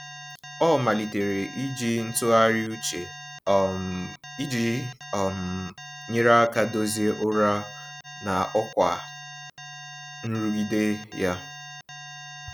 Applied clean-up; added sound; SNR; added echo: none; Alarm; 15 dB; none.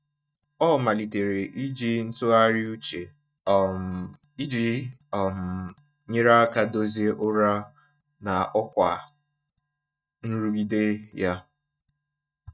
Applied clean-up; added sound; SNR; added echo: neural mask model DeepFilterNet 3.